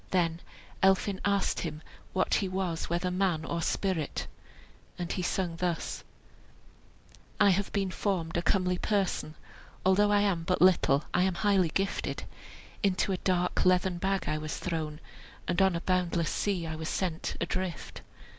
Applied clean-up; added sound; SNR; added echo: none; none; none; none.